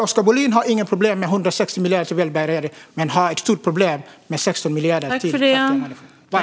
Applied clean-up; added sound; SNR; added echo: none; none; none; none.